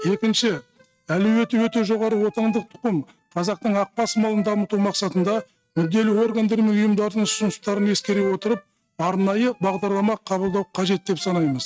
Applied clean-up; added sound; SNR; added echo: neural mask model RNNoise.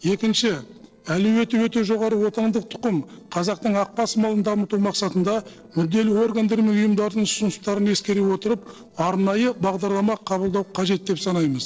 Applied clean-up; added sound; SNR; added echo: neural separator model SepFormer DNS4.